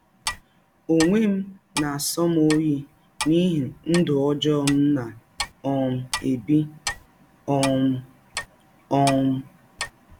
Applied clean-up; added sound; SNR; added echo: none; Clock; 13 dB; none.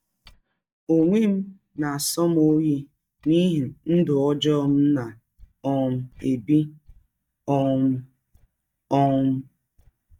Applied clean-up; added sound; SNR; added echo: neural mask model DeepFilterNet 3.